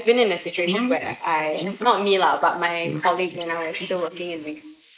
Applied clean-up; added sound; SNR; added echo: neural mask model Resemble Enhance denoiser.